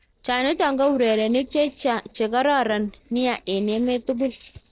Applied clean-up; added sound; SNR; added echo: neural separator model SepFormer DNS4.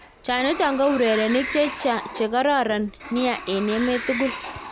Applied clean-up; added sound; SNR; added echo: none; Sliding door; 11 dB; none.